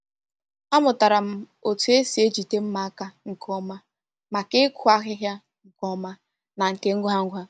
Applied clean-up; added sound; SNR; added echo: none; none; none; none.